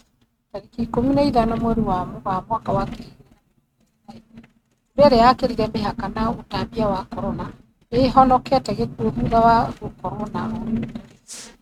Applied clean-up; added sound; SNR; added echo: neural mask model RNNoise.